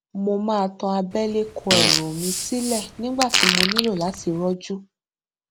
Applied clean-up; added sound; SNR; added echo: none; Fart; -1 dB; none.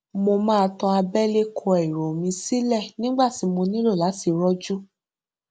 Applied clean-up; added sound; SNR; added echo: none; none; none; none.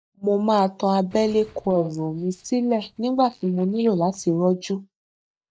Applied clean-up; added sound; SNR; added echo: neural mask model DeepFilterNet 3.